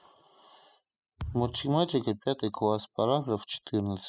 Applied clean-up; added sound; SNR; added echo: classical method spectral subtraction.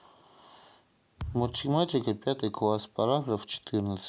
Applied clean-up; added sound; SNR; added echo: none; Thump, thud; 14 dB; none.